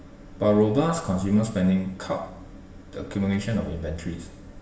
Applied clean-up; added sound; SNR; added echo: none; none; none; reverberation time 0.8 s.